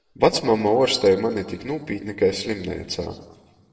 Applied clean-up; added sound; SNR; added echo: neural separator model SepFormer DNS4.